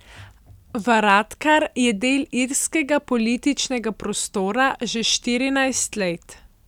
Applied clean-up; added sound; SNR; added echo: none; none; none; none.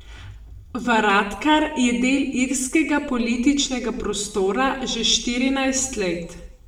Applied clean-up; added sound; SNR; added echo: none; none; none; reverberation time 0.7 s.